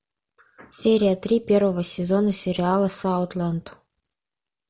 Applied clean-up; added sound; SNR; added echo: none; none; none; none.